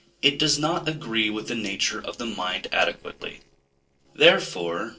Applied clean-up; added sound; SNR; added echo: neural separator model SepFormer DNS4.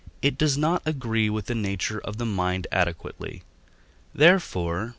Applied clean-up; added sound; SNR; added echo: none; none; none; none.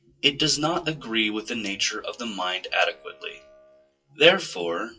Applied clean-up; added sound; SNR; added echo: classical method WPE with log-MMSE.